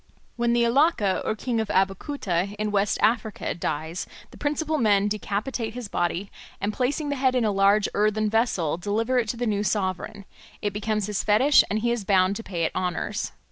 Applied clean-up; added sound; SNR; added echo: none; none; none; none.